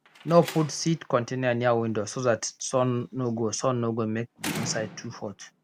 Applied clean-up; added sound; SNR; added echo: none; Slam; 16 dB; none.